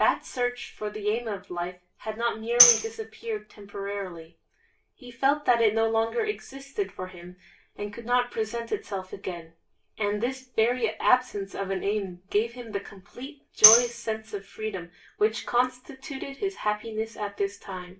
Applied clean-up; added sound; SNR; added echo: none; Tambourine; -3 dB; reverberation time 0.2 s.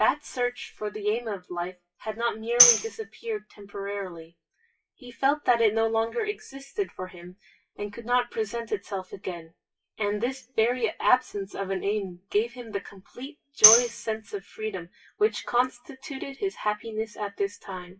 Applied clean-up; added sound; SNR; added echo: classical method WPE with log-MMSE.